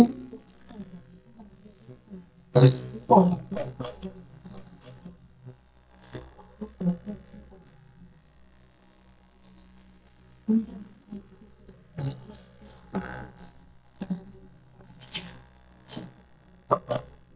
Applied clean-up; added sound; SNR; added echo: neural mask model DeepFilterNet 3.